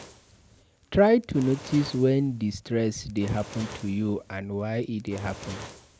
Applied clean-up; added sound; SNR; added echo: none; Fire; 18 dB; none.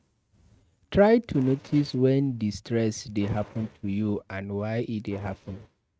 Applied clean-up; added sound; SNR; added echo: neural mask model RNNoise.